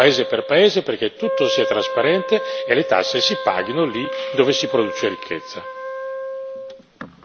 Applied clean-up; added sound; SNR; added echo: none; Wind instrument, woodwind instrument; 7 dB; none.